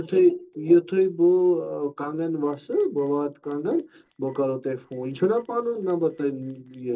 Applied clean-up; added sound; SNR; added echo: neural separator model SepFormer DNS4.